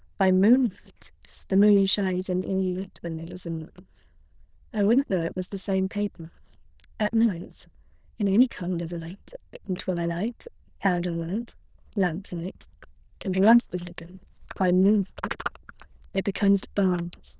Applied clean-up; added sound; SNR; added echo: neural diffusion model UNIVERSE++.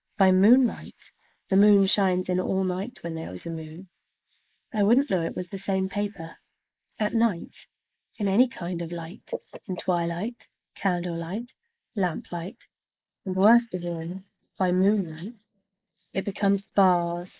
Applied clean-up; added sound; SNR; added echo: neural mask model Resemble Enhance denoiser.